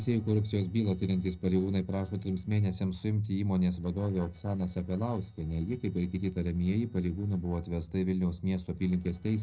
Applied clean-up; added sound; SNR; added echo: neural separator model SepFormer DNS4.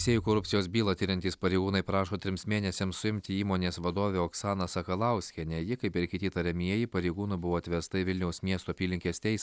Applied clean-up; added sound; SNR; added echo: none; none; none; none.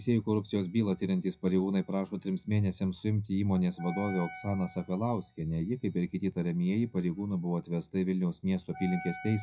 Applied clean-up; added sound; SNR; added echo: classical method WPE with log-MMSE.